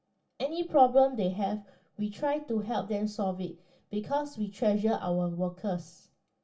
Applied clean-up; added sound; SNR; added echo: none; none; none; reverberation time 0.2 s.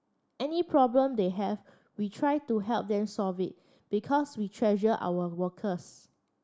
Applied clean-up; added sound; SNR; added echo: none; none; none; none.